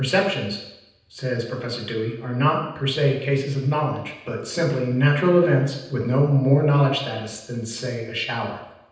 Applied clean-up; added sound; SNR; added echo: none; none; none; reverberation time 0.9 s.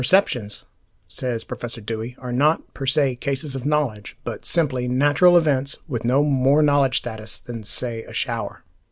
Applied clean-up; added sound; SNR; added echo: none; none; none; none.